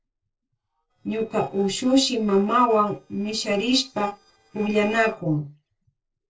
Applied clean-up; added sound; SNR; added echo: neural separator model SepFormer DNS4.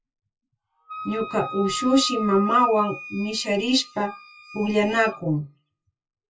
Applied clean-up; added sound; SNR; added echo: classical method WPE with log-MMSE.